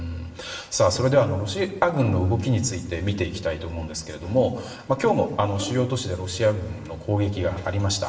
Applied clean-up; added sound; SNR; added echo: none; Bowed string instrument; 18 dB; reverberation time 1.1 s.